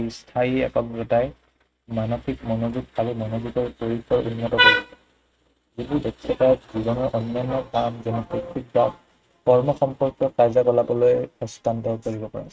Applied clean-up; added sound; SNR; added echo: neural mask model RNNoise.